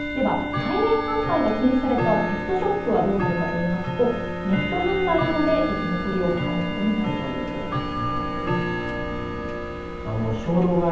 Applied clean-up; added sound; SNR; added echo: none; Tick-tock / Bell; 3 dB; reverberation time 0.8 s.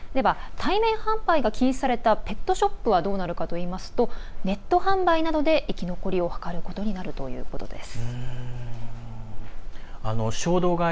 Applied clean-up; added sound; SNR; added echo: none; none; none; none.